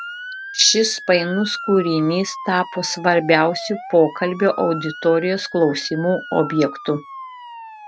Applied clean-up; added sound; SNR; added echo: none; Motor vehicle (road) / Siren; 14 dB; none.